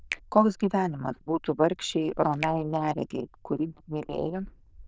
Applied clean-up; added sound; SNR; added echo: neural diffusion model UNIVERSE++.